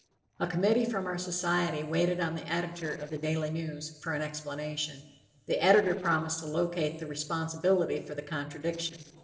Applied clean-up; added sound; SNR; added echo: neural separator model SepFormer DNS4.